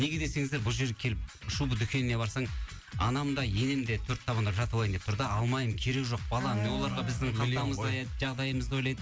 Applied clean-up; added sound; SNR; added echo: none; none; none; none.